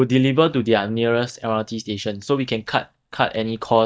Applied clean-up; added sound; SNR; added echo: neural mask model DeepFilterNet 3.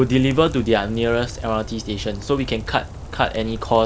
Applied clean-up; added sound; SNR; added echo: none; Rain; 12 dB; none.